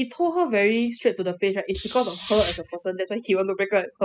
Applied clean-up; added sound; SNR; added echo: classical method spectral subtraction.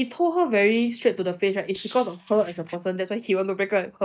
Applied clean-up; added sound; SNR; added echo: neural mask model DeepFilterNet 3.